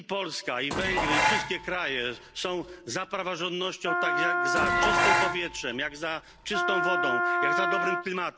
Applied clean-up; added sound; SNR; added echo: none; Wind instrument, woodwind instrument + Dishes, pots, and pans; -4 dB; none.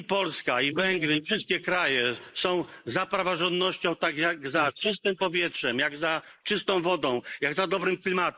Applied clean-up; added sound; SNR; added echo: neural mask model Resemble Enhance denoiser.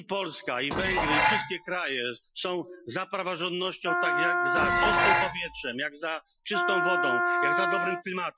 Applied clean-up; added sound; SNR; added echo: classical method Wiener filter.